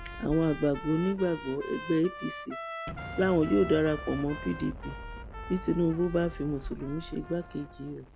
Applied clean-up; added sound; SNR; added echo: none; Explosion + Trumpet; 11 dB; none.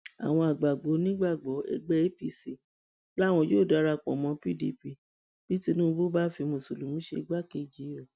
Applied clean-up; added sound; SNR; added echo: none; none; none; none.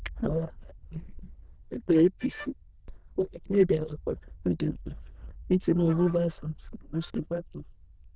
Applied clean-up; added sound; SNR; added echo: neural diffusion model UNIVERSE++.